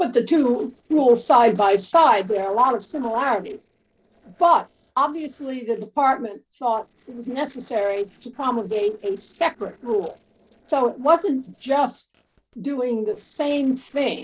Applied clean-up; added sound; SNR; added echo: neural separator model SepFormer DNS4.